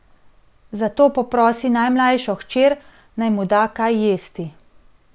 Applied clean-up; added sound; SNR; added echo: none; none; none; none.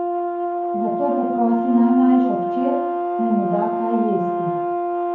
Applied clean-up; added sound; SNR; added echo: none; Brass instrument; 1 dB; reverberation time 0.9 s.